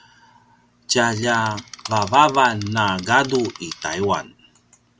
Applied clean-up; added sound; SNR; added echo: none; Insect; 16 dB; none.